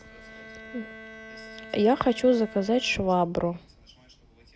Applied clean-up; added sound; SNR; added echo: none; Bowed string instrument; 18 dB; none.